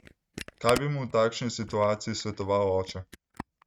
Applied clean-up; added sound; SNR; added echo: neural mask model RNNoise.